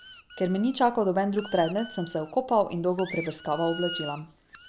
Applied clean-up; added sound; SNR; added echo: none; Squeak; 15 dB; none.